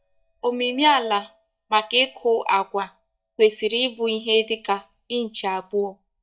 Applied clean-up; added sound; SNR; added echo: neural mask model DeepFilterNet 3.